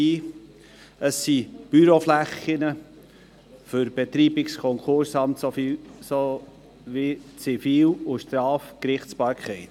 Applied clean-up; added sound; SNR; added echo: none; none; none; none.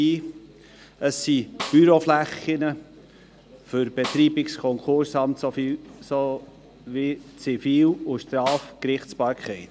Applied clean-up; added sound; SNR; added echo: none; Snare drum; 13 dB; none.